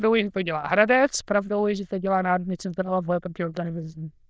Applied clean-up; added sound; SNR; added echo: neural diffusion model UNIVERSE++.